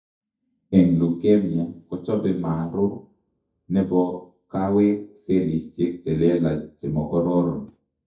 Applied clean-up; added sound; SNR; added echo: neural mask model DeepFilterNet 3.